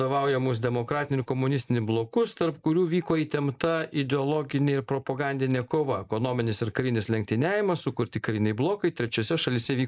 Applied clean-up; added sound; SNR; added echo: neural mask model Resemble Enhance denoiser.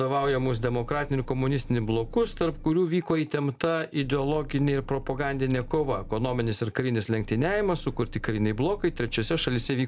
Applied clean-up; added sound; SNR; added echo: none; Engine; 13 dB; none.